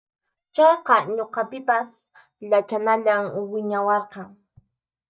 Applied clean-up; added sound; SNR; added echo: neural mask model DeepFilterNet 3.